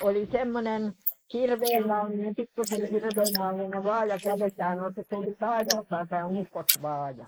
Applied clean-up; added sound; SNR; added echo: neural mask model Resemble Enhance denoiser.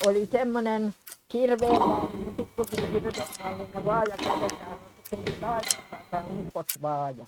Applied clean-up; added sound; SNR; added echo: neural mask model RNNoise.